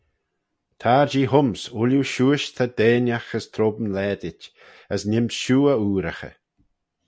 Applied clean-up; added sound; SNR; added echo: none; none; none; none.